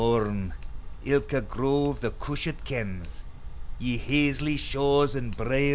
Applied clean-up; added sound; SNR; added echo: none; Tick; 7 dB; none.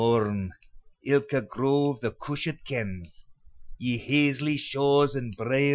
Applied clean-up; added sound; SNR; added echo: classical method Wiener filter.